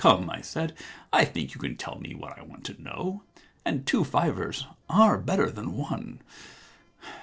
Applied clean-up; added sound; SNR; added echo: neural separator model SepFormer DNS4.